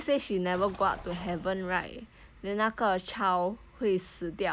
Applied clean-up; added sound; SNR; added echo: none; Explosion; 18 dB; none.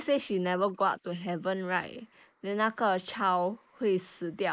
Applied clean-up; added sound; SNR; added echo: neural mask model Resemble Enhance denoiser.